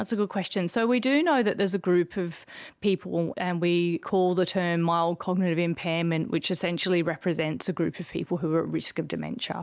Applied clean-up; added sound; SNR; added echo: none; none; none; none.